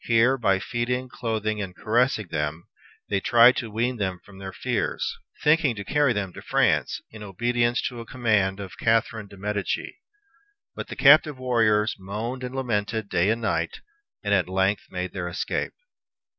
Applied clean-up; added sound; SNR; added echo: none; none; none; none.